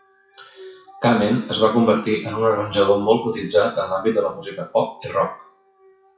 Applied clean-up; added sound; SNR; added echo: classical method WPE with log-MMSE.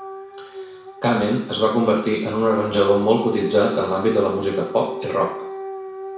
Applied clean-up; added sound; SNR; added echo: none; Siren / Dog; 12 dB; reverberation time 0.7 s.